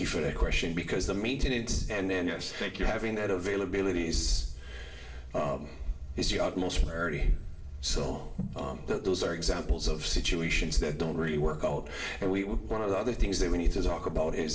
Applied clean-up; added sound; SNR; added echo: none; none; none; reverberation time 0.7 s.